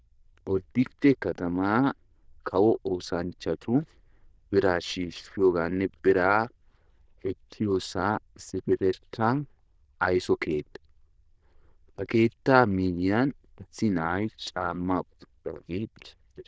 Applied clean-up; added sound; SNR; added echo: neural diffusion model UNIVERSE++.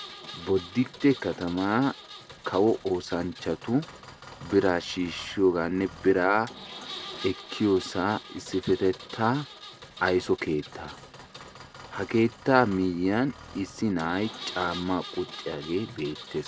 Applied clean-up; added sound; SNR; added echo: none; Engine; 16 dB; none.